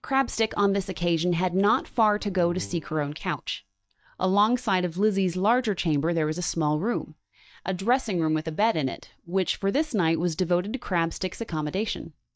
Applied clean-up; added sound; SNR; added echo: neural mask model DeepFilterNet 3.